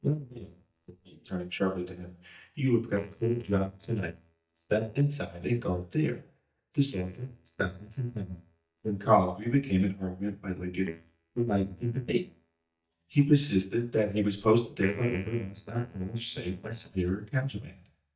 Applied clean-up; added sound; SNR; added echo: neural mask model DeepFilterNet 3.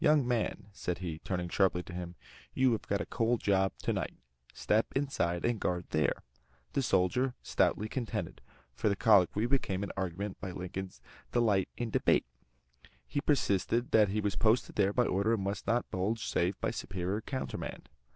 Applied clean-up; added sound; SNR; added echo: none; none; none; none.